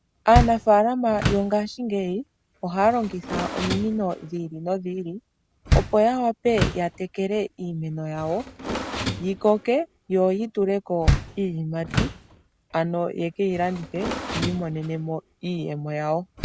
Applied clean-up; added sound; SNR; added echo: none; Door; 5 dB; none.